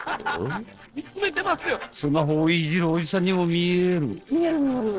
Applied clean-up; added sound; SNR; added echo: neural separator model SepFormer DNS4.